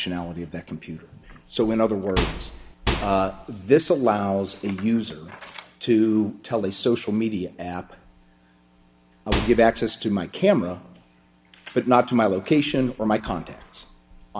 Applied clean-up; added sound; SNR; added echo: none; Microwave oven; 3 dB; none.